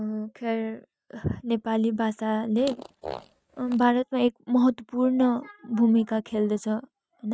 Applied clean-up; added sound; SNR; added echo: neural mask model RNNoise.